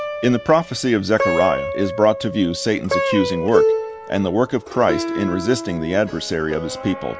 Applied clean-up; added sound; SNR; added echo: none; Plucked string instrument; 4 dB; none.